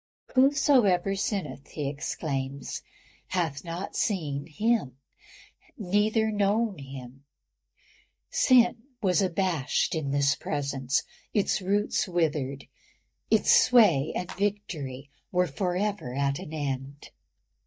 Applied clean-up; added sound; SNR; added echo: neural mask model DeepFilterNet 3.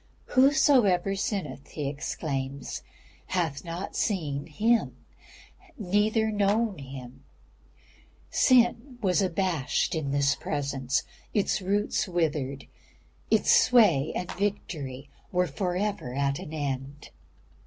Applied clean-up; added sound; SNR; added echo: none; Clapping; 15 dB; none.